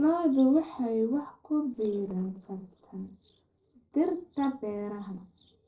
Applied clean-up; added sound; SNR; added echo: neural separator model SepFormer DNS4.